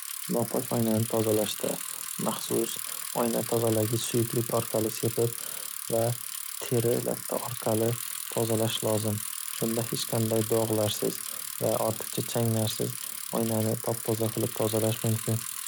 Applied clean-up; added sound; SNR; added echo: none; Bicycle; 7 dB; none.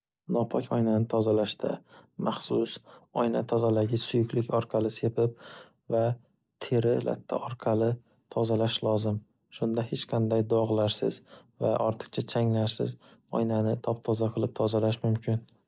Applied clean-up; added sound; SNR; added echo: none; none; none; none.